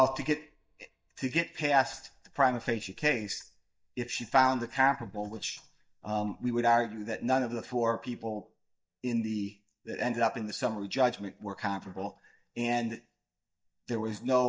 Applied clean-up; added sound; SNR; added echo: neural mask model DeepFilterNet 3.